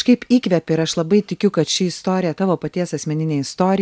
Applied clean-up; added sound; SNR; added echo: none; none; none; none.